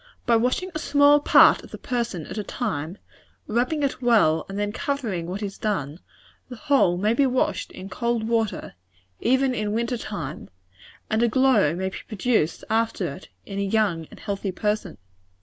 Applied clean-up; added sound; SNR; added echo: none; none; none; none.